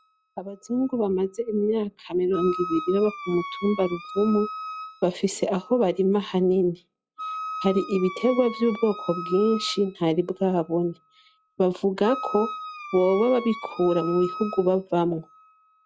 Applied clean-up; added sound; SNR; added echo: classical method log-MMSE.